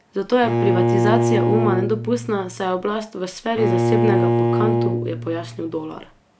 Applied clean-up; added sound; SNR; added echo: none; Bowed string instrument; -3 dB; none.